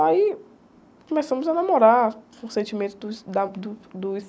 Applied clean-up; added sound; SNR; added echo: none; none; none; none.